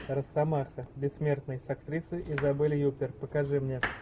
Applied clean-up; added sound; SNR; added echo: none; Domestic sounds, home sounds; 14 dB; none.